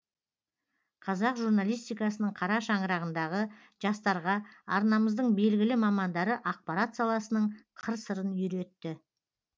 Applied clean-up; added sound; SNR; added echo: none; none; none; none.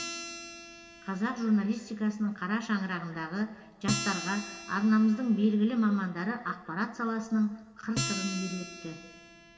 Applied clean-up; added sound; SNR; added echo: none; Acoustic guitar; 11 dB; reverberation time 1.7 s.